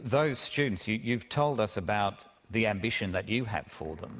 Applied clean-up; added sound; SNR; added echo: none; Cutlery, silverware; 19 dB; none.